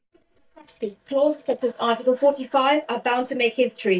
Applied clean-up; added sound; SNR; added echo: neural mask model DeepFilterNet 3.